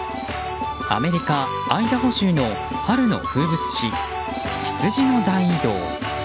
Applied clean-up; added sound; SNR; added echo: none; none; none; none.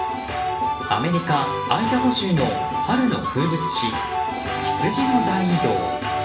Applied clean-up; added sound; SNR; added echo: none; none; none; reverberation time 0.7 s.